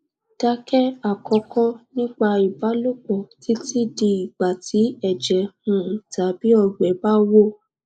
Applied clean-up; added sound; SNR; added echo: neural mask model Resemble Enhance denoiser.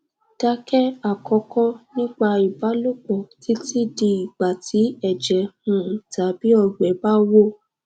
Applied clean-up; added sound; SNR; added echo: none; none; none; none.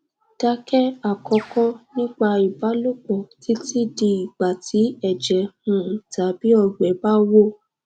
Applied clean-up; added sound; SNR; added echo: none; Bird; 19 dB; none.